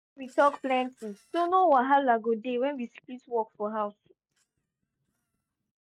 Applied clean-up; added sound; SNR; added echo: neural mask model RNNoise.